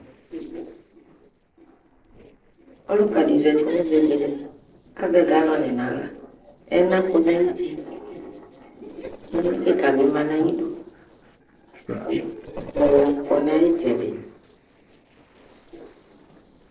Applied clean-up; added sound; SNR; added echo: neural separator model SepFormer DNS4.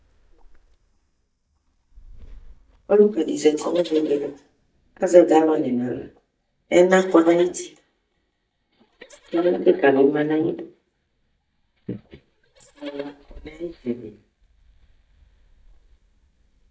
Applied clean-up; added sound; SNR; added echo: neural mask model DeepFilterNet 3.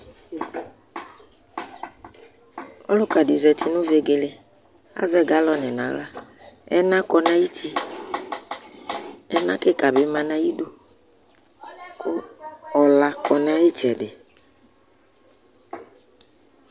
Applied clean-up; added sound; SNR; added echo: none; none; none; none.